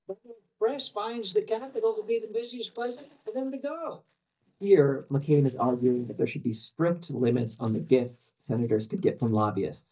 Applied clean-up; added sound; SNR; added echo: neural mask model DeepFilterNet 3.